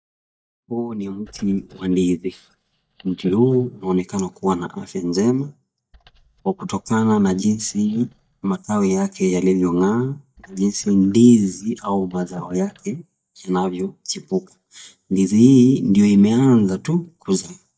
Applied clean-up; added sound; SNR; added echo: neural mask model DeepFilterNet 3.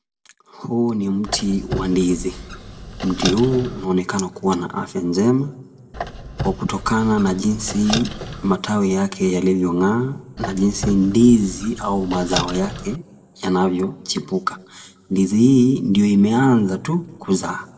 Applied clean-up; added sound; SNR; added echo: none; Squeak; 10 dB; reverberation time 1.8 s.